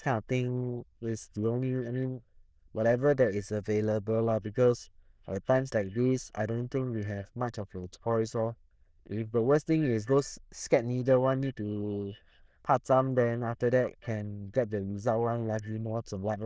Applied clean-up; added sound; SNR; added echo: neural diffusion model UNIVERSE++.